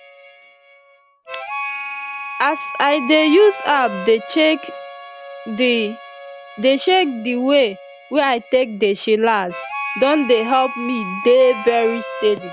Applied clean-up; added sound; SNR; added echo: none; Harmonica; 12 dB; none.